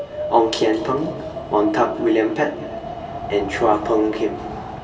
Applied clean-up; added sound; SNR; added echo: none; Wind; 10 dB; reverberation time 2.3 s.